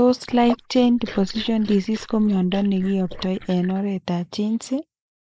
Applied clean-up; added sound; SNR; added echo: neural mask model Resemble Enhance denoiser.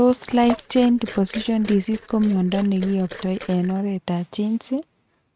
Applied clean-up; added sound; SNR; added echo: neural mask model RNNoise.